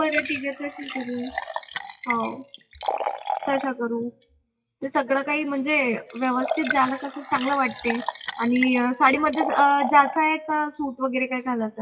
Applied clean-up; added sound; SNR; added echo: classical method WPE with log-MMSE.